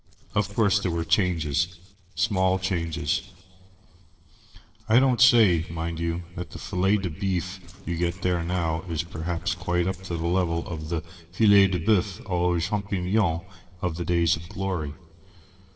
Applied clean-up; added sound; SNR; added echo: neural separator model SepFormer DNS4.